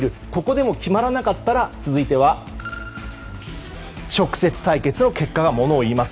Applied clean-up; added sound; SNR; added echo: none; none; none; none.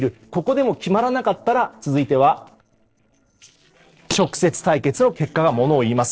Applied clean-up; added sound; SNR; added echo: neural separator model SepFormer DNS4.